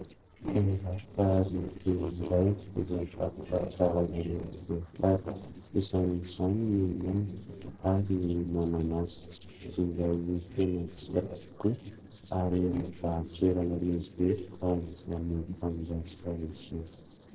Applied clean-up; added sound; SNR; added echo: neural separator model SepFormer DNS4.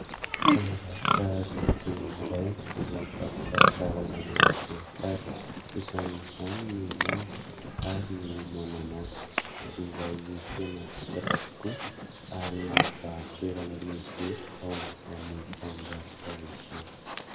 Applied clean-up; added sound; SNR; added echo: none; Livestock, farm animals, working animals; -5 dB; reverberation time 1.3 s.